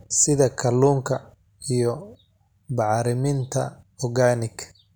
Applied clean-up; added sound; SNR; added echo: none; none; none; none.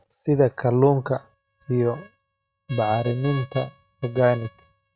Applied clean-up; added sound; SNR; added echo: neural mask model RNNoise.